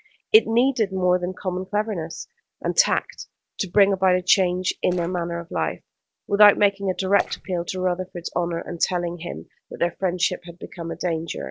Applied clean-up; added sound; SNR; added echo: neural separator model SepFormer DNS4.